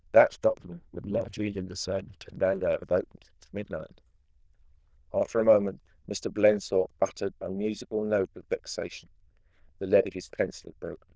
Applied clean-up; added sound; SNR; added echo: neural diffusion model UNIVERSE++.